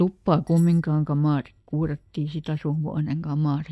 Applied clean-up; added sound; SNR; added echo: neural mask model DeepFilterNet 3.